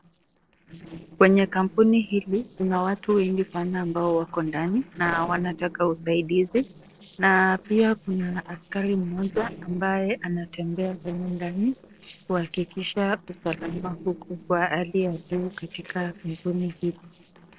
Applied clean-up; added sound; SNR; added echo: neural separator model SepFormer DNS4.